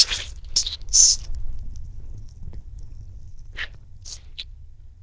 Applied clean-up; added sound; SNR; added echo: neural diffusion model UNIVERSE++.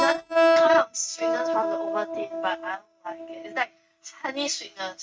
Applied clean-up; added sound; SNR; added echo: neural mask model RNNoise.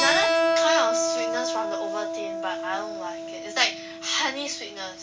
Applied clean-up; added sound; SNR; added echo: none; Keyboard (musical); -2 dB; none.